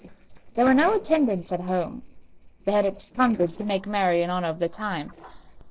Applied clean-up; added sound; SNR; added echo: neural separator model SepFormer DNS4.